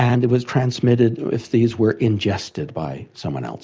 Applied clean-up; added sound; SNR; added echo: none; none; none; none.